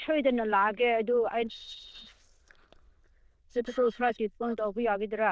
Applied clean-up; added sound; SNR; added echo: neural diffusion model UNIVERSE++.